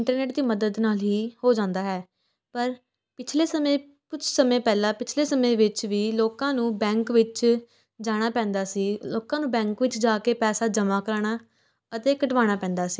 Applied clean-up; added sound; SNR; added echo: none; none; none; none.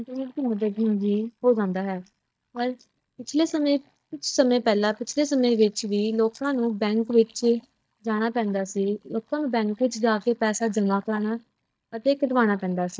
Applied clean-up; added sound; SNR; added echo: neural mask model DeepFilterNet 3.